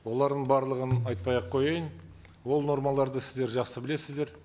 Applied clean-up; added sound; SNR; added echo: none; Tabla; 8 dB; none.